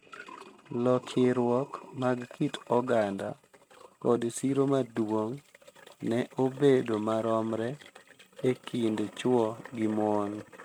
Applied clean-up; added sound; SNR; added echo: neural mask model RNNoise.